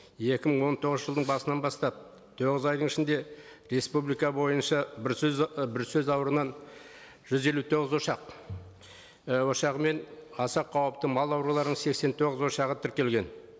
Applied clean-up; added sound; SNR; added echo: none; none; none; none.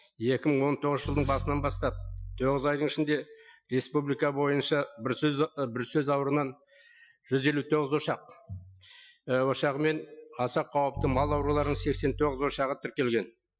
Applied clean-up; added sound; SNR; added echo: classical method Wiener filter.